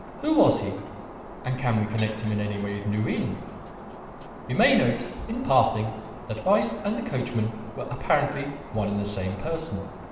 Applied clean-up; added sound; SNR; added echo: none; Shatter; 14 dB; reverberation time 1.0 s.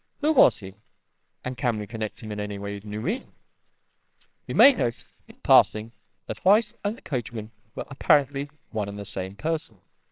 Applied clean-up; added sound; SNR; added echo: neural separator model SepFormer WHAMR!.